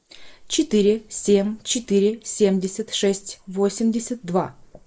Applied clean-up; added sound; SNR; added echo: neural mask model Resemble Enhance denoiser.